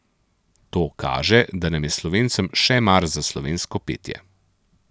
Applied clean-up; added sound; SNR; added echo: none; none; none; none.